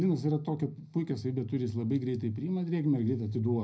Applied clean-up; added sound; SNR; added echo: none; none; none; reverberation time 0.4 s.